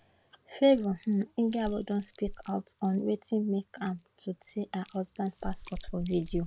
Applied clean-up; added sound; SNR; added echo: none; Chewing, mastication; 14 dB; none.